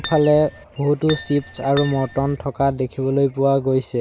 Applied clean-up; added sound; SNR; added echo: none; Acoustic guitar; 12 dB; none.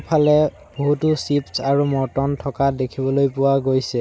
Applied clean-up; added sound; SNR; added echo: none; none; none; none.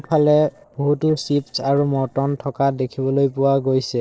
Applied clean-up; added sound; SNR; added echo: neural separator model SepFormer DNS4.